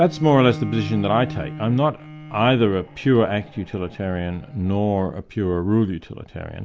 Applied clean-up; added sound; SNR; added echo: none; Bowed string instrument; 15 dB; none.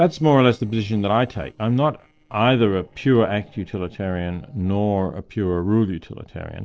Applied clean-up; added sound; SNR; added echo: neural separator model SepFormer DNS4.